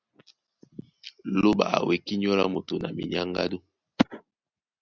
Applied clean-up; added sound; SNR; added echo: none; none; none; none.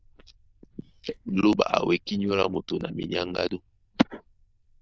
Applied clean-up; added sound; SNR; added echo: neural diffusion model UNIVERSE++.